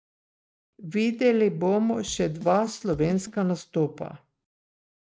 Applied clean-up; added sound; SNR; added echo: neural mask model RNNoise.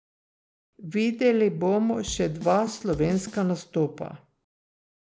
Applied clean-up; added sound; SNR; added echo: none; Drum kit; 16 dB; none.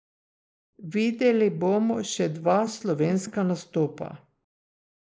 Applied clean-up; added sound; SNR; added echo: neural mask model Resemble Enhance denoiser.